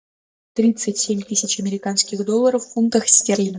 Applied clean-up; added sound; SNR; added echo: neural mask model DeepFilterNet 3.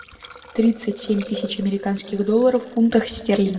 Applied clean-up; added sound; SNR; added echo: none; Liquid; 20 dB; reverberation time 0.9 s.